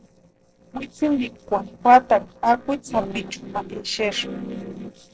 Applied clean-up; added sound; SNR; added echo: neural separator model SepFormer DNS4.